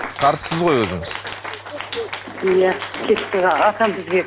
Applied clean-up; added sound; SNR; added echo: none; Cheering; 10 dB; none.